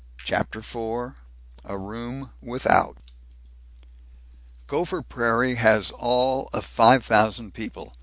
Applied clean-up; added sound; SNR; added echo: none; none; none; none.